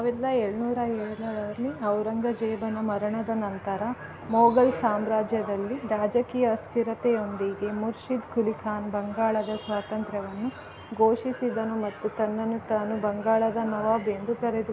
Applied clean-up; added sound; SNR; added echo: none; none; none; none.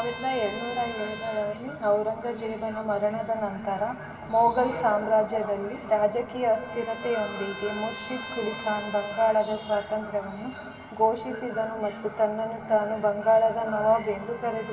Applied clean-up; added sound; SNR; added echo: none; Trumpet; 17 dB; reverberation time 2.9 s.